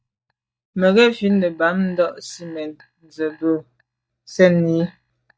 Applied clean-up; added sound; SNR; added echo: neural mask model DeepFilterNet 3.